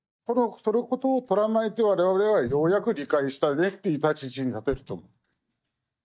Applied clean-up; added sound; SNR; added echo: neural mask model DeepFilterNet 3.